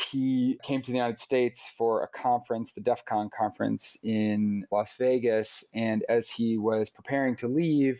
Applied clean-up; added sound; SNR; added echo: none; none; none; none.